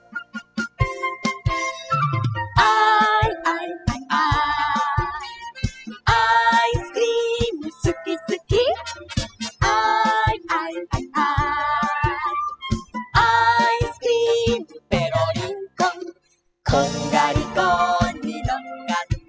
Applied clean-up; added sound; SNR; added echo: classical method spectral subtraction.